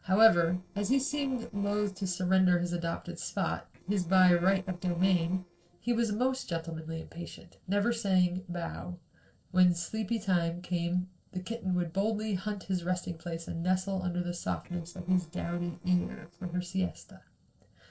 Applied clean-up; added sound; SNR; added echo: neural separator model SepFormer DNS4.